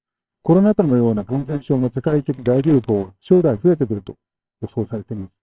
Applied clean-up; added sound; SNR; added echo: neural separator model SepFormer WHAMR!.